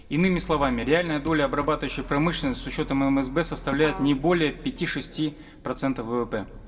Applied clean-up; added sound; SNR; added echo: none; Motor vehicle (road); 14 dB; reverberation time 1.2 s.